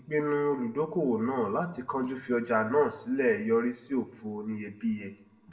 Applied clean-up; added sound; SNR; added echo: none; none; none; reverberation time 0.8 s.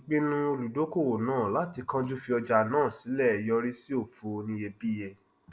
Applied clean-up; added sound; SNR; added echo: none; none; none; none.